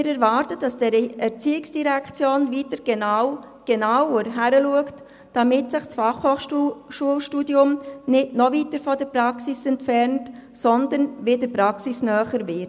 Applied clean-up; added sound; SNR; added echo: none; none; none; none.